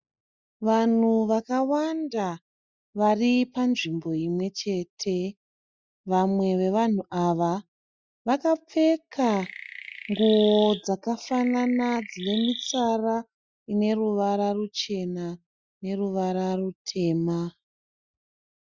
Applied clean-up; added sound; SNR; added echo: classical method Wiener filter.